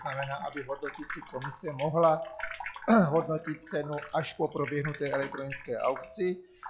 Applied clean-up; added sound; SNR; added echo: classical method log-MMSE.